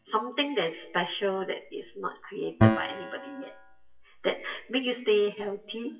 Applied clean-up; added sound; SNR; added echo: classical method WPE with log-MMSE.